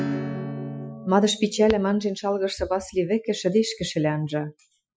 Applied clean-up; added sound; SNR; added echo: classical method Wiener filter.